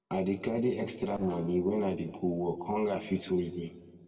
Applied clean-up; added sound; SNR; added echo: neural separator model SepFormer DNS4.